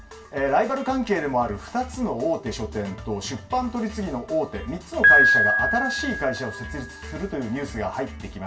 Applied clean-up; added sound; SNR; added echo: none; Piano; 0 dB; reverberation time 0.2 s.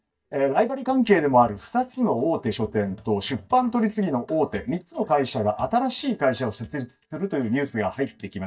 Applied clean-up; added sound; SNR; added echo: neural mask model DeepFilterNet 3.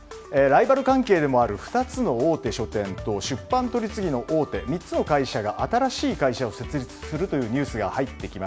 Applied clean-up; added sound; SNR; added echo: none; none; none; none.